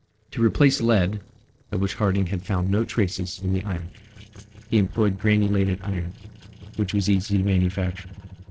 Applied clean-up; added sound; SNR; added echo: neural separator model SepFormer DNS4.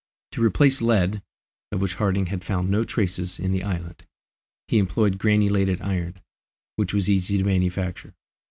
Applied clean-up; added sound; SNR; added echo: none; none; none; none.